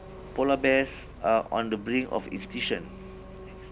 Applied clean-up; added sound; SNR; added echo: none; Engine; 15 dB; none.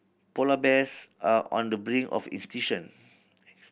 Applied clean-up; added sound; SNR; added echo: none; none; none; none.